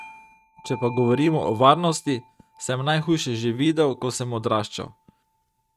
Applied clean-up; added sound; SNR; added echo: neural mask model RNNoise.